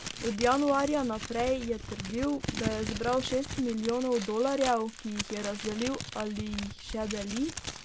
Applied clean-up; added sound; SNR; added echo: none; Crumpling, crinkling; 9 dB; none.